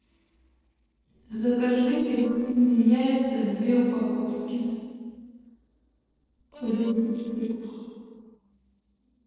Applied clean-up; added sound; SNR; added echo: neural separator model SepFormer DNS4.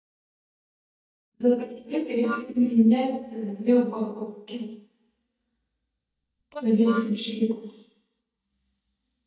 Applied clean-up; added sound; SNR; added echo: neural mask model DeepFilterNet 3.